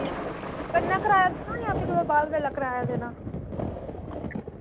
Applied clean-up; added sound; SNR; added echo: none; Thunder; 4 dB; none.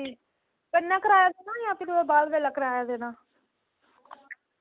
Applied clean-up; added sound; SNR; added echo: none; none; none; none.